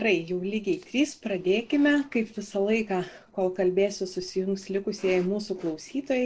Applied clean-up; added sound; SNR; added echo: neural separator model SepFormer DNS4.